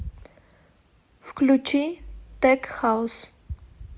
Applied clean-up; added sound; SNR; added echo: none; none; none; none.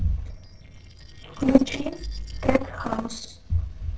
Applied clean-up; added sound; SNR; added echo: neural separator model SepFormer DNS4.